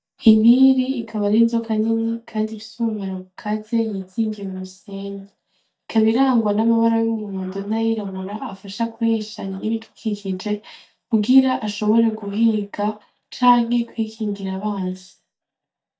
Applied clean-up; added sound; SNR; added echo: neural mask model DeepFilterNet 3.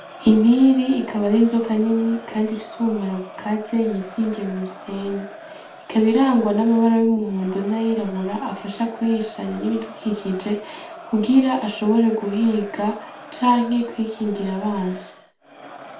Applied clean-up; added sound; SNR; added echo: none; Crowd; 18 dB; reverberation time 0.3 s.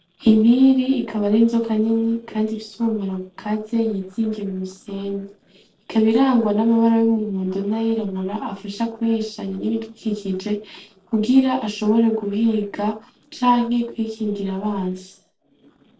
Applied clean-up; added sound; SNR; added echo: neural separator model SepFormer DNS4.